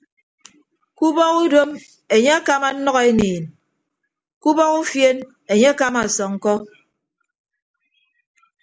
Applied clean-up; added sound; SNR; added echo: none; none; none; none.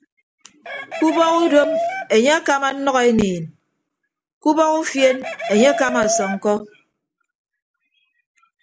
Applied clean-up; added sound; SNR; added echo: none; Chicken, rooster; 8 dB; none.